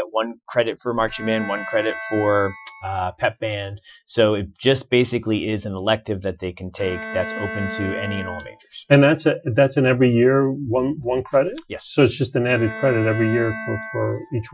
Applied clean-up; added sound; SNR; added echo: classical method Wiener filter.